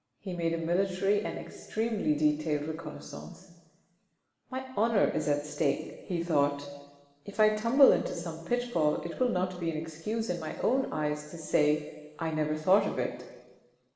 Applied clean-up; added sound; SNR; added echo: none; none; none; reverberation time 1.4 s.